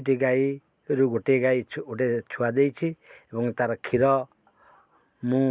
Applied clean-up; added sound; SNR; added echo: none; none; none; none.